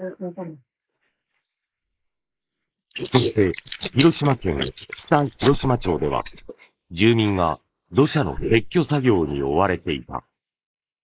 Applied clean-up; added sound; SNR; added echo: neural mask model Resemble Enhance denoiser.